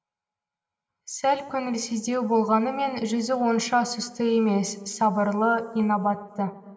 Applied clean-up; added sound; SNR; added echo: none; none; none; reverberation time 2.4 s.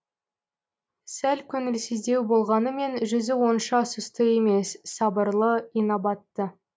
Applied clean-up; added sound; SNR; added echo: none; none; none; none.